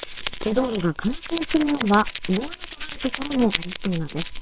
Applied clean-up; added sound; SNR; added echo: neural separator model SepFormer WHAMR!.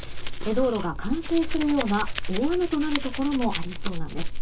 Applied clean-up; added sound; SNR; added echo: none; Domestic sounds, home sounds; 0 dB; reverberation time 0.2 s.